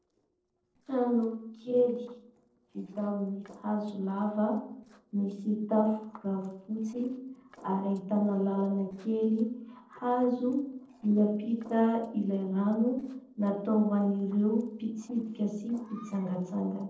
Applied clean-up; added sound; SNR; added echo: neural separator model SepFormer DNS4.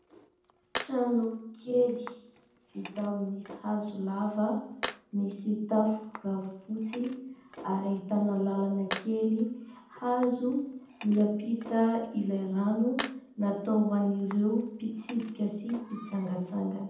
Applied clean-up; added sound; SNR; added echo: none; Tools; 15 dB; reverberation time 0.8 s.